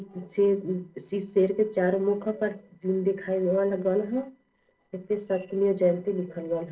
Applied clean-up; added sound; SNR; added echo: neural separator model SepFormer DNS4.